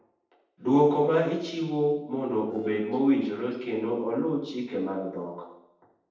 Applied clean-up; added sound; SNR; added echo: neural separator model SepFormer DNS4.